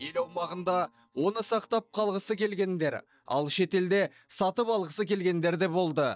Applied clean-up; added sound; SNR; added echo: neural mask model DeepFilterNet 3.